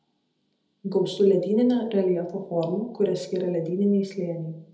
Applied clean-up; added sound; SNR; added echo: none; none; none; reverberation time 0.8 s.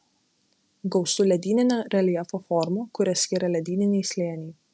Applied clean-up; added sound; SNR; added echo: none; none; none; none.